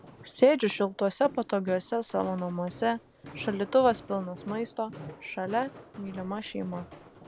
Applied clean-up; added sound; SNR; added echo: none; Walk, footsteps; 18 dB; none.